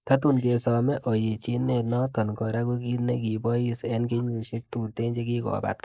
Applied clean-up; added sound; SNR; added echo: neural mask model Resemble Enhance denoiser.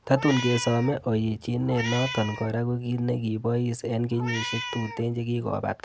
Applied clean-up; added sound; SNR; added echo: none; Meow; 8 dB; none.